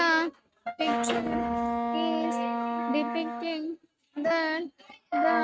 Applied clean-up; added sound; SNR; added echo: neural mask model RNNoise.